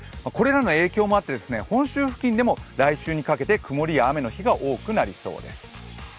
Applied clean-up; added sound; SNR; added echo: none; none; none; none.